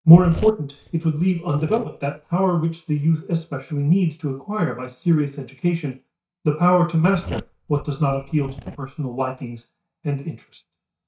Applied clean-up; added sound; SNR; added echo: neural mask model DeepFilterNet 3.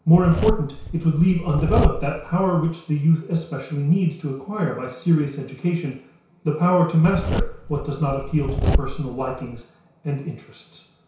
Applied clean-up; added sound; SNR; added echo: none; Zipper (clothing); 3 dB; reverberation time 0.6 s.